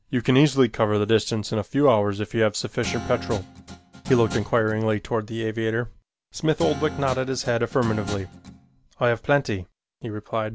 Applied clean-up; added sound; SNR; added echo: none; Guitar; 12 dB; none.